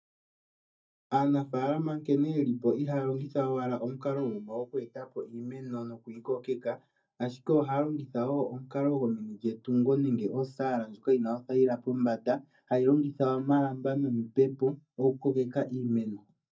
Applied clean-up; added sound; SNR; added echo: neural mask model DeepFilterNet 3.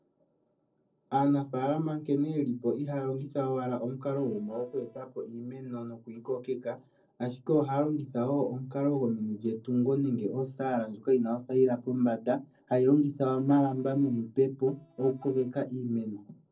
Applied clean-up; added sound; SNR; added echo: neural separator model SepFormer DNS4.